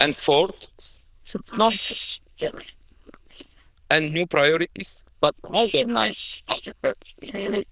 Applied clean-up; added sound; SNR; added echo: neural diffusion model UNIVERSE++.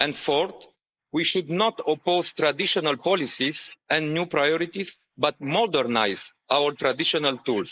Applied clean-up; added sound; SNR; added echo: neural mask model Resemble Enhance denoiser.